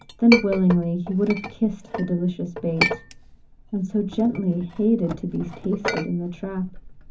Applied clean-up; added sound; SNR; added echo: none; Chink, clink; 7 dB; reverberation time 0.3 s.